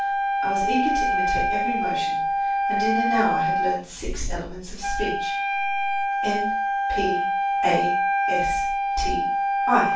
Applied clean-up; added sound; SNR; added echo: none; Wind instrument, woodwind instrument; -5 dB; reverberation time 0.3 s.